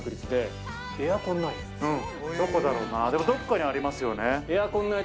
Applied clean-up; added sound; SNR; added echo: none; none; none; none.